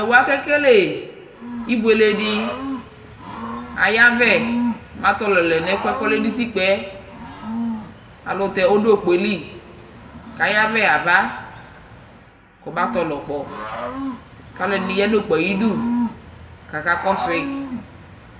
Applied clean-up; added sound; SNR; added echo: none; Cricket / Growling; 10 dB; reverberation time 1.2 s.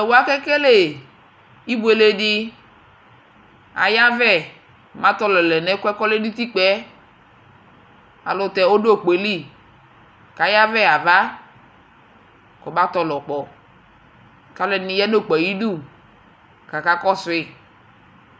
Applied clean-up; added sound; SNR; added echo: none; none; none; none.